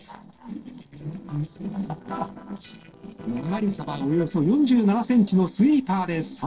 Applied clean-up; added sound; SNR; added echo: neural separator model SepFormer DNS4.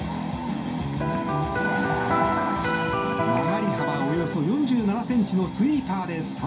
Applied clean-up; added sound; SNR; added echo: none; Electric guitar; 1 dB; reverberation time 0.3 s.